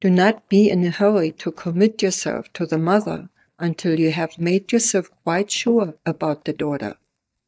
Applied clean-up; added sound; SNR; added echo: neural mask model DeepFilterNet 3.